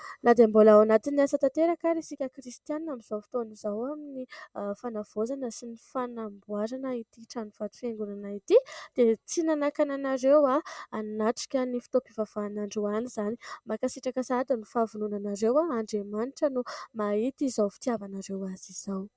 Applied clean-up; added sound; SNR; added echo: none; none; none; none.